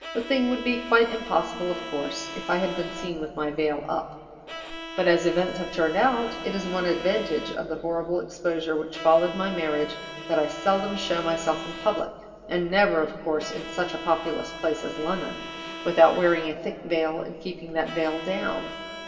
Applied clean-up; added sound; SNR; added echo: none; Bowed string instrument; 12 dB; reverberation time 2.5 s.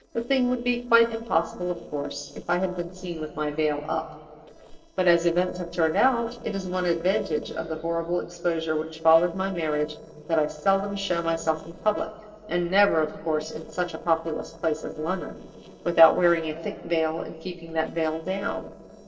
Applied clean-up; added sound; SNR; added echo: neural separator model SepFormer DNS4.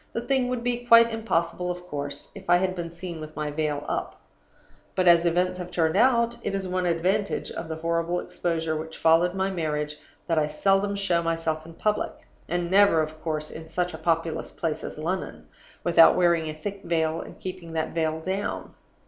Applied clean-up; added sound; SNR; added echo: none; none; none; none.